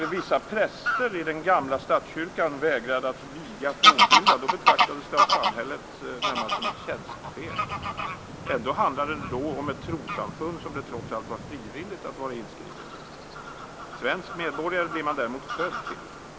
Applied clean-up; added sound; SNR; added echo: none; Bird vocalization, bird call, bird song / Fowl; -2 dB; none.